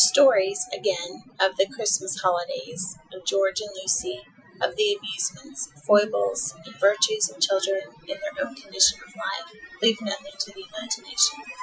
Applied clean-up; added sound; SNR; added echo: classical method Wiener filter.